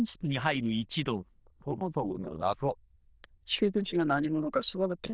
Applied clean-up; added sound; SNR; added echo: neural diffusion model UNIVERSE++.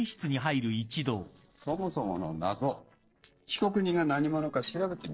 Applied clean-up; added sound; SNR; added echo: neural separator model SepFormer DNS4.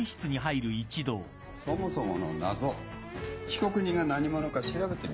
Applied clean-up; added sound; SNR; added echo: none; none; none; none.